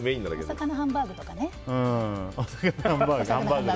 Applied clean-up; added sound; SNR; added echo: none; none; none; none.